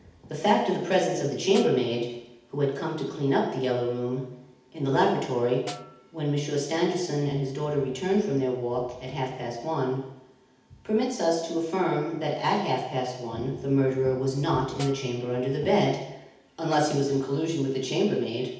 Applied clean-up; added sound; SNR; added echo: none; Snare drum; 17 dB; reverberation time 0.8 s.